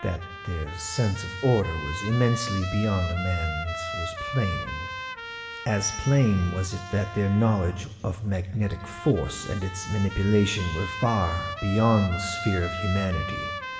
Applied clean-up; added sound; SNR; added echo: none; Trumpet; 9 dB; reverberation time 1.5 s.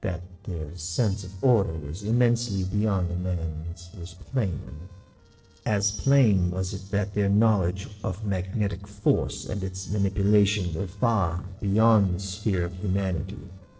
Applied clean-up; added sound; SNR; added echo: neural separator model SepFormer DNS4.